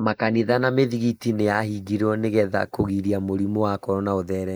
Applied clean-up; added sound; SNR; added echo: neural mask model Resemble Enhance denoiser.